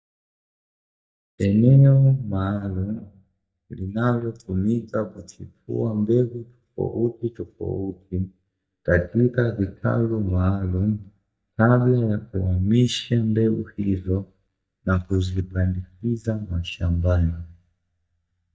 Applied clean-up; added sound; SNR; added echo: neural mask model DeepFilterNet 3.